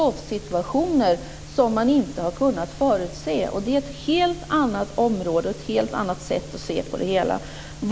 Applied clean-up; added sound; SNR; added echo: none; none; none; none.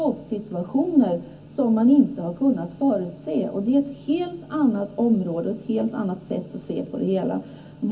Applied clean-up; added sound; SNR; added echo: none; none; none; reverberation time 0.4 s.